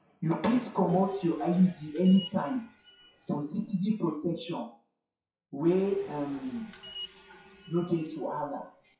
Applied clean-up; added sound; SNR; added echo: classical method WPE with log-MMSE.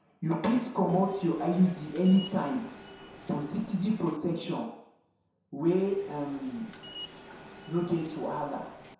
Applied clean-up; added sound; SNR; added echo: none; Subway, metro, underground; 17 dB; reverberation time 0.7 s.